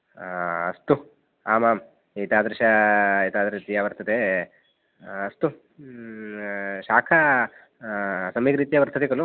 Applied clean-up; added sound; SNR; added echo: none; none; none; none.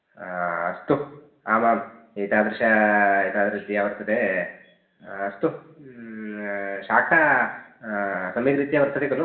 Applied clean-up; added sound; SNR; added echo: none; none; none; reverberation time 0.7 s.